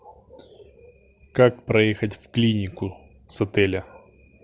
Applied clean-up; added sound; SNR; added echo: none; none; none; none.